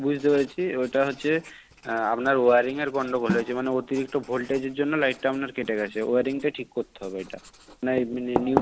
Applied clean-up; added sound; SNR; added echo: none; Drum + Writing; 11 dB; none.